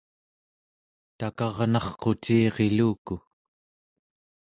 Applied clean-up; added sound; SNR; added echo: none; none; none; none.